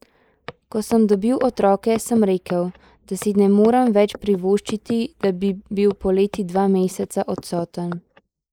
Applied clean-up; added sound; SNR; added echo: neural mask model Resemble Enhance denoiser.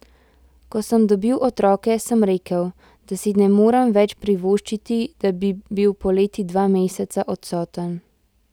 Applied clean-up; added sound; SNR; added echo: none; none; none; none.